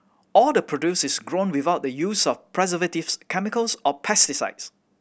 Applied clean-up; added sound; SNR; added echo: none; none; none; none.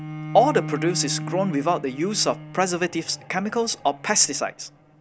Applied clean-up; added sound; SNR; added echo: none; Bowed string instrument; 11 dB; none.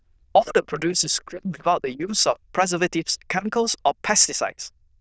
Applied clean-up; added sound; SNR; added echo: neural diffusion model UNIVERSE++.